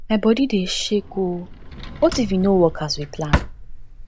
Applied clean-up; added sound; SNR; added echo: none; Drawer open or close; 8 dB; none.